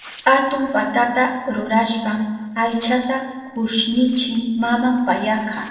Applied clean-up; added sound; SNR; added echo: neural separator model SepFormer DNS4.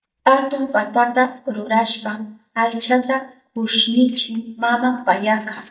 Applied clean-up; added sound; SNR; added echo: neural mask model DeepFilterNet 3.